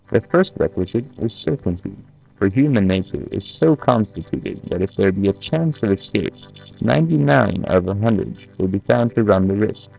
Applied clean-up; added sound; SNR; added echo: neural separator model SepFormer DNS4.